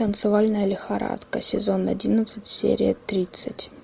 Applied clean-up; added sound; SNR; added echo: none; none; none; none.